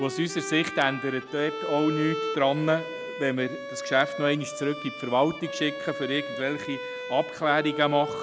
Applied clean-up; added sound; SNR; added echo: none; Bowed string instrument; 8 dB; none.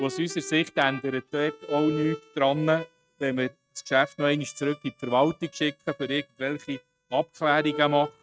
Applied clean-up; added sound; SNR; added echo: neural mask model RNNoise.